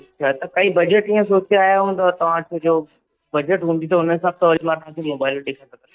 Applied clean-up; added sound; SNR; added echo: neural mask model DeepFilterNet 3.